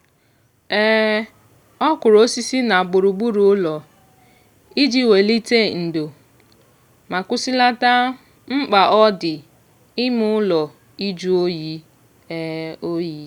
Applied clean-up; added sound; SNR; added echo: none; none; none; none.